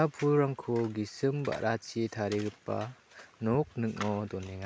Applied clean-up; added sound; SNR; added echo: none; none; none; none.